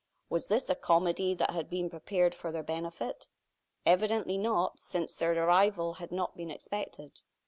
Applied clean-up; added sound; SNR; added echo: none; none; none; none.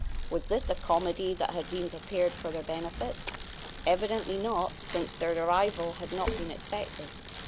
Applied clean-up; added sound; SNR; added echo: none; Bicycle; 7 dB; none.